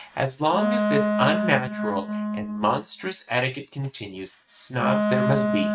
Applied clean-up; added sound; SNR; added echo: neural mask model RNNoise.